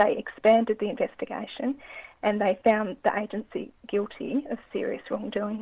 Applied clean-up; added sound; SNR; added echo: none; none; none; none.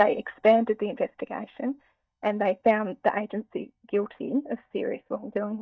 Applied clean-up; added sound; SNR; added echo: neural mask model DeepFilterNet 3.